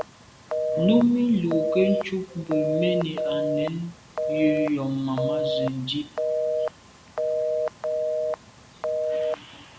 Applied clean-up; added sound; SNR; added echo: none; Telephone; 0 dB; none.